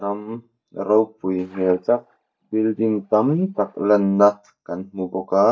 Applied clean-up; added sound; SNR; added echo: neural mask model DeepFilterNet 3.